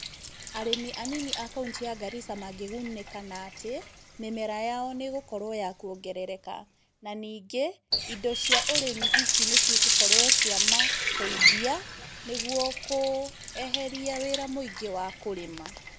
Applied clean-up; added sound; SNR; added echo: none; Water tap, faucet; -5 dB; none.